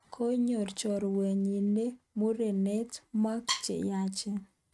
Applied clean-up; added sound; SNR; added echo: neural mask model RNNoise.